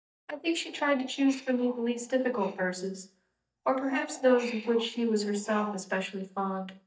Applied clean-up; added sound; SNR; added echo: neural mask model DeepFilterNet 3.